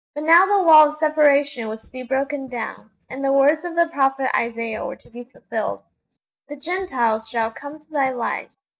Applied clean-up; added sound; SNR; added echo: neural mask model DeepFilterNet 3.